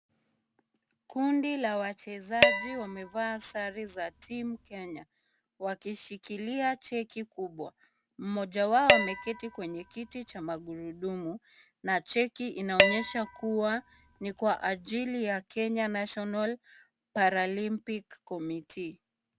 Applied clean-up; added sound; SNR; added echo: none; Dishes, pots, and pans; -1 dB; none.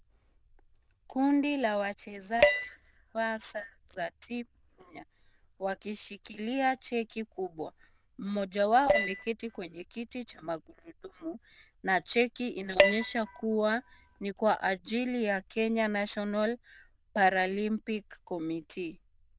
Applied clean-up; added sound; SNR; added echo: neural diffusion model UNIVERSE++.